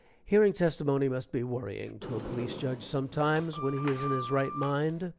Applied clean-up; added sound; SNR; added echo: none; Sliding door; 10 dB; none.